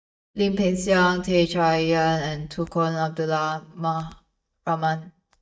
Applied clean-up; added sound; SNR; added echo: neural mask model DeepFilterNet 3.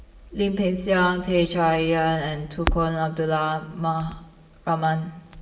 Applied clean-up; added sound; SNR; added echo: none; Crackle; 12 dB; reverberation time 0.8 s.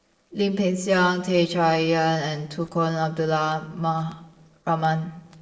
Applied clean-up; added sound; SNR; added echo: neural separator model SepFormer DNS4.